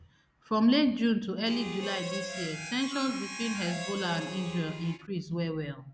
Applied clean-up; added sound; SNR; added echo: none; Harmonica; 8 dB; none.